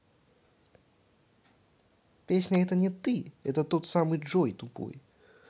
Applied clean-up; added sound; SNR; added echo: none; none; none; none.